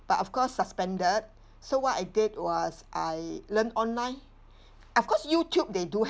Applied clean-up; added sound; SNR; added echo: none; none; none; none.